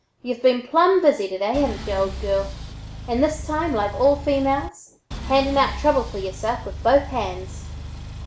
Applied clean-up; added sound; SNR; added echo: none; Engine; 10 dB; none.